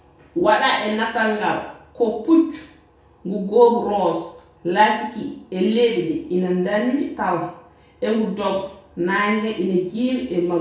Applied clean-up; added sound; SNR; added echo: none; none; none; reverberation time 0.6 s.